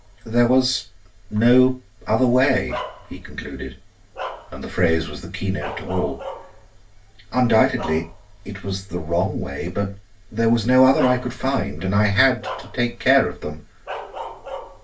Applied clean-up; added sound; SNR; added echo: none; Bark; 15 dB; reverberation time 0.2 s.